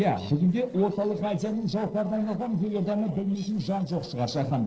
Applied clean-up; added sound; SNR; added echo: neural separator model SepFormer DNS4.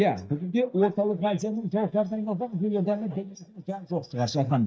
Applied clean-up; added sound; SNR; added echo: neural mask model DeepFilterNet 3.